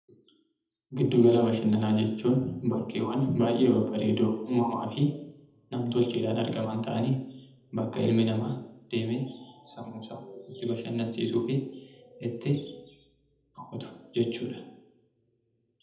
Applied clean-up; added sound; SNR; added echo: none; none; none; reverberation time 0.8 s.